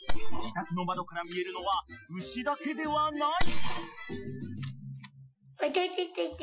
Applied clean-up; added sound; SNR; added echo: classical method Wiener filter.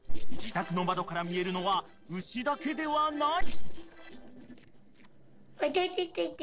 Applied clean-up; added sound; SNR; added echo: neural separator model SepFormer DNS4.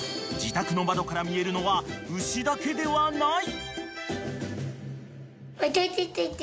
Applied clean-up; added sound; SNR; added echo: none; none; none; none.